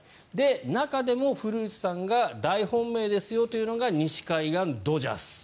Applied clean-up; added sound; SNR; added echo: none; none; none; none.